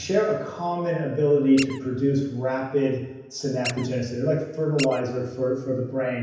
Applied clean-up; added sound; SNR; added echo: none; Squeak; 14 dB; reverberation time 0.9 s.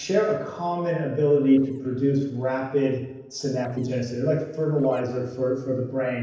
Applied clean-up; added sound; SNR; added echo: neural separator model SepFormer DNS4.